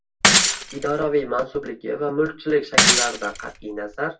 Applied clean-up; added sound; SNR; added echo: none; Shatter / Crushing; -5 dB; reverberation time 0.1 s.